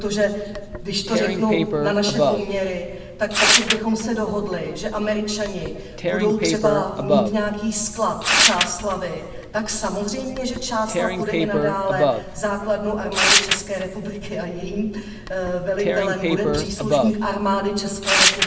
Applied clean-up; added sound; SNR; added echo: none; Tearing; 0 dB; reverberation time 1.2 s.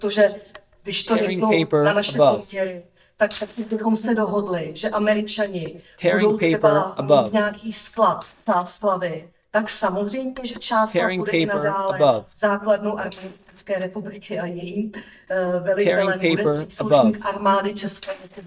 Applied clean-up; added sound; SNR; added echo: neural mask model DeepFilterNet 3.